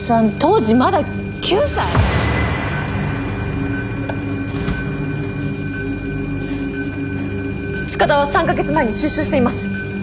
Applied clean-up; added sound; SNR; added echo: none; Marimba, xylophone; 13 dB; none.